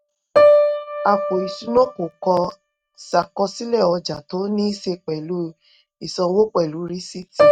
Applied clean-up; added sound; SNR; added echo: neural mask model RNNoise.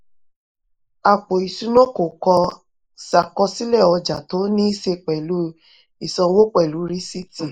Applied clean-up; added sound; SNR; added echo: neural mask model Resemble Enhance denoiser.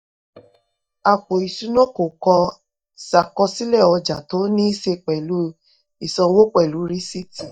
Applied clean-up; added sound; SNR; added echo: neural mask model DeepFilterNet 3.